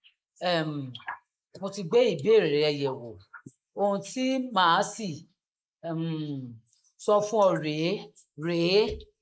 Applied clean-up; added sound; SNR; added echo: neural mask model Resemble Enhance denoiser.